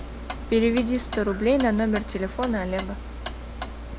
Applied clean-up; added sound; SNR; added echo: none; Clock; 8 dB; none.